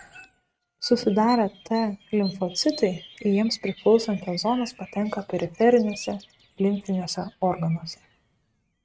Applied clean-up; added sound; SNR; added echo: neural mask model RNNoise.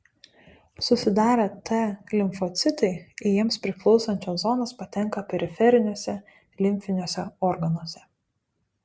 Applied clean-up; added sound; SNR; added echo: none; none; none; none.